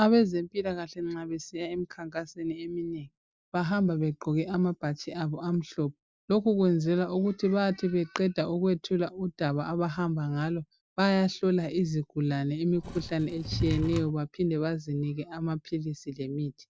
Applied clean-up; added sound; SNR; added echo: none; Wood / Tools; 5 dB; none.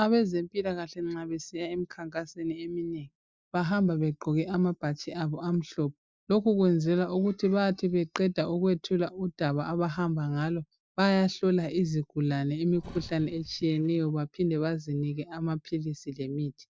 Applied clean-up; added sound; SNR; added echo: neural mask model DeepFilterNet 3.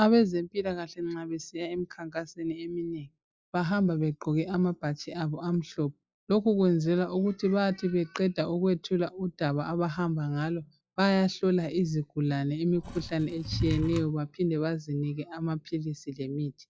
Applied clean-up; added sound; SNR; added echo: classical method log-MMSE.